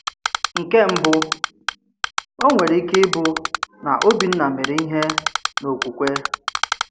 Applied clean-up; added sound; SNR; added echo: none; Typing; 5 dB; none.